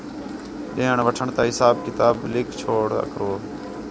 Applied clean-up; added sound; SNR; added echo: none; Engine; 10 dB; none.